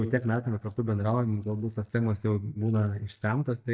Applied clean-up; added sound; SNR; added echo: neural mask model DeepFilterNet 3.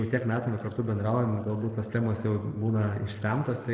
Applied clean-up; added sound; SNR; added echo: neural separator model SepFormer DNS4.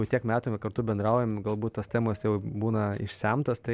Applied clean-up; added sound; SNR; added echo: none; none; none; none.